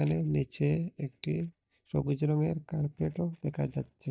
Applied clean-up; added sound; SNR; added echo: neural mask model DeepFilterNet 3.